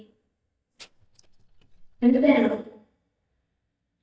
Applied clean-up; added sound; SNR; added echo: neural mask model DeepFilterNet 3.